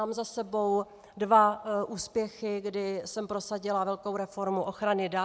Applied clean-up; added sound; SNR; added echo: none; none; none; none.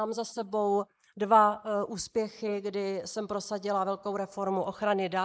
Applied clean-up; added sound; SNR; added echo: neural mask model Resemble Enhance denoiser.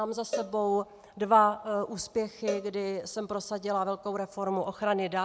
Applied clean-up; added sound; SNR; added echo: none; Cowbell; 13 dB; none.